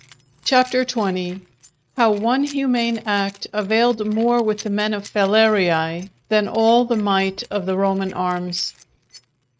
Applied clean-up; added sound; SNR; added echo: neural mask model RNNoise.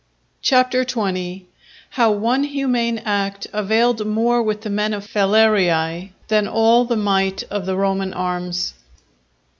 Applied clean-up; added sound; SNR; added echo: none; none; none; none.